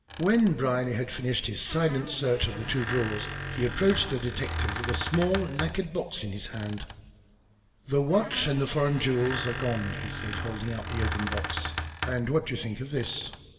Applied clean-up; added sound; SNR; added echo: none; Squeak; 7 dB; reverberation time 1.5 s.